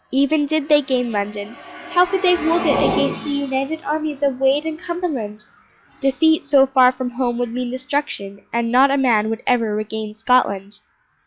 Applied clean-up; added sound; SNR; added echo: classical method log-MMSE.